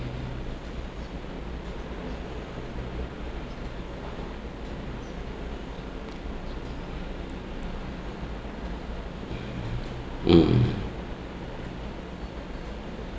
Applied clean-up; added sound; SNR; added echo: none; none; none; none.